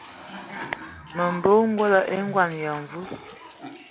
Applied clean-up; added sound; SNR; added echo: none; Cough; 14 dB; none.